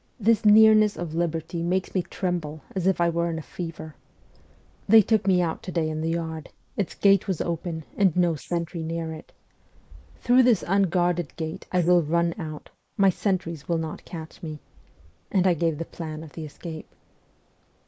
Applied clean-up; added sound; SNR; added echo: neural mask model Resemble Enhance denoiser.